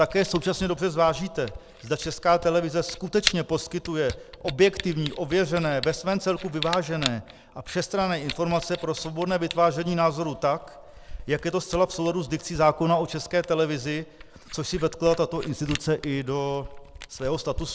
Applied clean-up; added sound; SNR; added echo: none; Camera; 13 dB; none.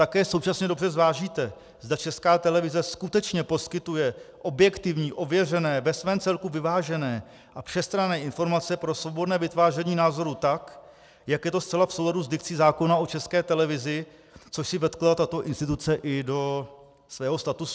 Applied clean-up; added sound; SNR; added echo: none; none; none; none.